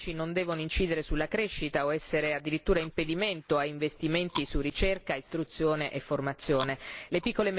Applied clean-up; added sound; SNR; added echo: neural mask model Resemble Enhance denoiser.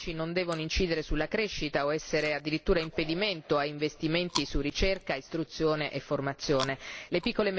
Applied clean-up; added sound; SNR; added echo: none; Chewing, mastication; 17 dB; none.